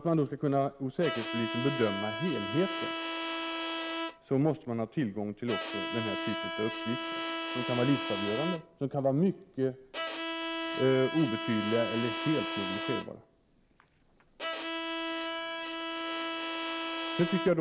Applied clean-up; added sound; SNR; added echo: none; Bowed string instrument; 4 dB; none.